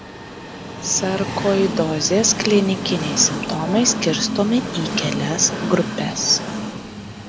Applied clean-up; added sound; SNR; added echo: none; Train; 5 dB; none.